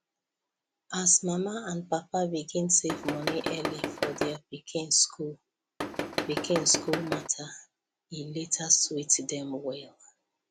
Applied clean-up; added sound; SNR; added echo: none; Tools; 2 dB; none.